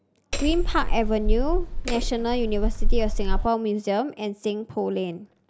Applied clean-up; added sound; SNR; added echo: none; Hammer; -5 dB; none.